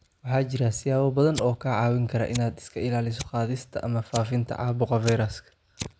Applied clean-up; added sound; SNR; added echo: none; Fire; 17 dB; none.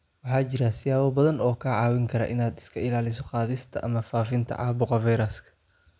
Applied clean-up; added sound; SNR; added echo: none; none; none; none.